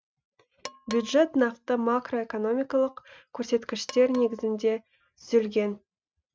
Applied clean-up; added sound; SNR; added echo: neural mask model RNNoise.